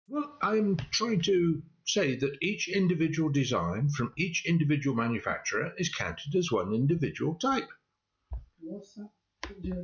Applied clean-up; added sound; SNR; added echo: none; none; none; none.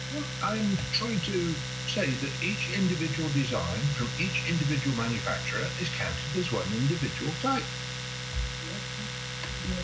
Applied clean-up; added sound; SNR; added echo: none; Domestic sounds, home sounds; 3 dB; reverberation time 0.3 s.